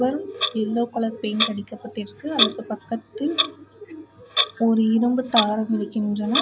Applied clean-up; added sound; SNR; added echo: none; Clock; 4 dB; none.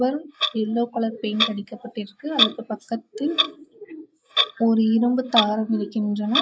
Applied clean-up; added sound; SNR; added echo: neural mask model Resemble Enhance denoiser.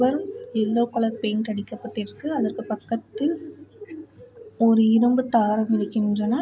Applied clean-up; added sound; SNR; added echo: none; none; none; none.